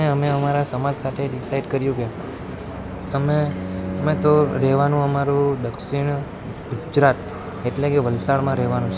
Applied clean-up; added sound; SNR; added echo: none; Bowed string instrument; 12 dB; none.